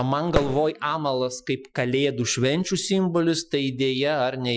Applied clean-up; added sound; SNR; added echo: classical method Wiener filter.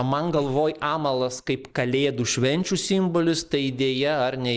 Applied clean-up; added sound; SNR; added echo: neural mask model Resemble Enhance denoiser.